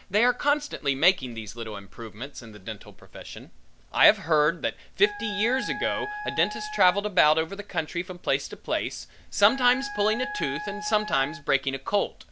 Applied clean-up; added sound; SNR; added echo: none; Wind instrument, woodwind instrument; 9 dB; none.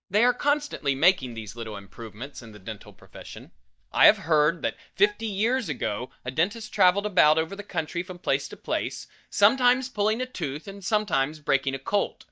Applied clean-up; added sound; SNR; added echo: neural mask model DeepFilterNet 3.